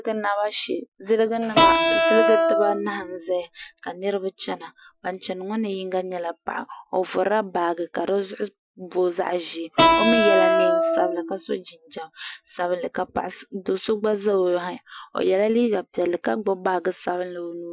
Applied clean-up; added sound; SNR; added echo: classical method Wiener filter.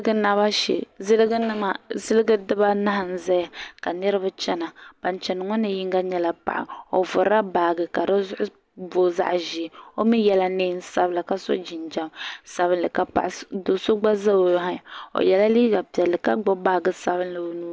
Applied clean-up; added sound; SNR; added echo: none; none; none; none.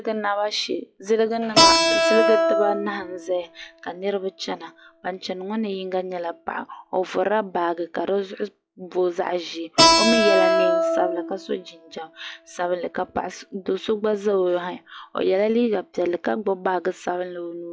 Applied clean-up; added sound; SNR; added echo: classical method log-MMSE.